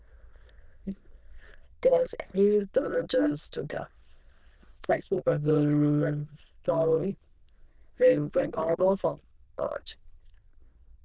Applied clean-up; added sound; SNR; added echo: neural diffusion model UNIVERSE++.